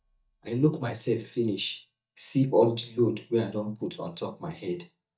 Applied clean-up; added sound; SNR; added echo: neural mask model DeepFilterNet 3.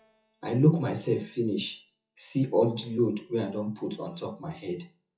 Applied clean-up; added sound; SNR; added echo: classical method WPE with log-MMSE.